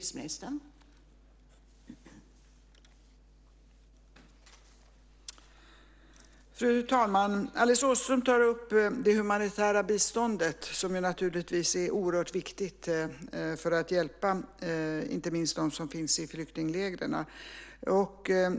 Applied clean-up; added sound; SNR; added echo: none; none; none; none.